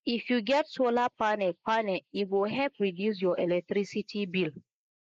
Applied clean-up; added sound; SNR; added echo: neural mask model Resemble Enhance denoiser.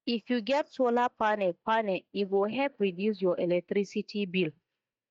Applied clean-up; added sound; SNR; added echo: neural mask model DeepFilterNet 3.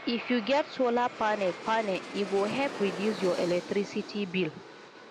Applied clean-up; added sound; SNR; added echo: none; Aircraft; 11 dB; none.